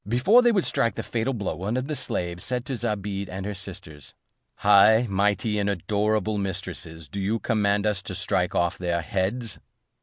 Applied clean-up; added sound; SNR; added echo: none; none; none; none.